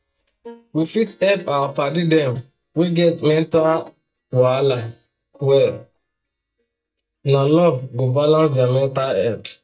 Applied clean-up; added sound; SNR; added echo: neural mask model DeepFilterNet 3.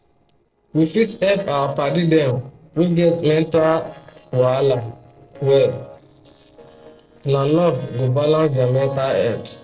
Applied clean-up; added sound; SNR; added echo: neural separator model SepFormer DNS4.